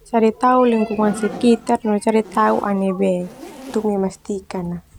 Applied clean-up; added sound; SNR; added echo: none; Zipper (clothing); 19 dB; none.